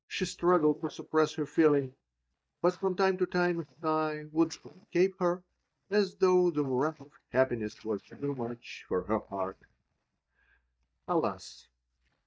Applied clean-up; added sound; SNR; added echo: neural mask model DeepFilterNet 3.